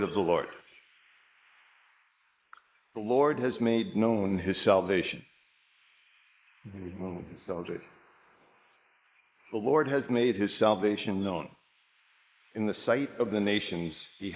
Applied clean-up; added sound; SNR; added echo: neural mask model Resemble Enhance denoiser.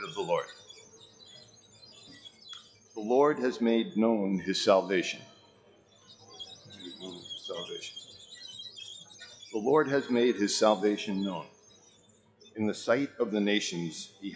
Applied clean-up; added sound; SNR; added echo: classical method log-MMSE.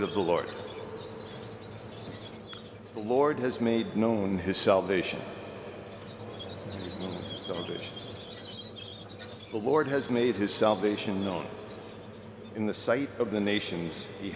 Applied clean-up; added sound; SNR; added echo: none; Squeak; 14 dB; none.